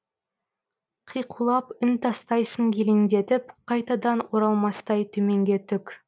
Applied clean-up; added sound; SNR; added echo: none; none; none; none.